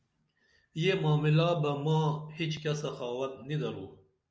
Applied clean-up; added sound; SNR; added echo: none; none; none; none.